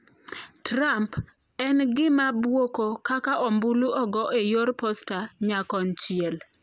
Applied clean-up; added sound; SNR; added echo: none; none; none; none.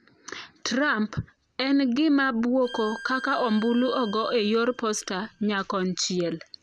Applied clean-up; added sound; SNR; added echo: none; Bowed string instrument; 18 dB; none.